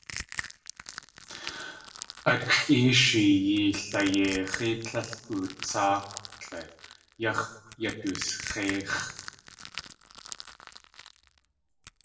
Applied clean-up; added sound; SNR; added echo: none; Crushing; 14 dB; reverberation time 0.6 s.